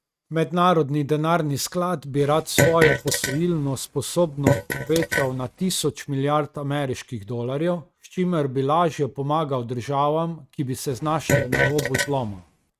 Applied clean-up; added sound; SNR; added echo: neural mask model RNNoise.